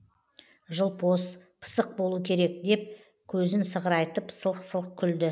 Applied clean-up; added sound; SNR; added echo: none; none; none; none.